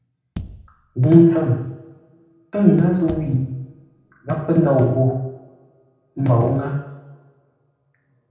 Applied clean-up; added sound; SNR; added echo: none; Bass drum; 18 dB; reverberation time 0.9 s.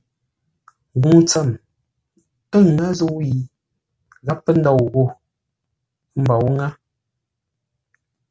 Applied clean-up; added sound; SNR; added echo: none; none; none; none.